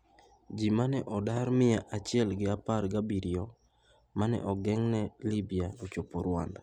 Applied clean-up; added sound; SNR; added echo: none; none; none; none.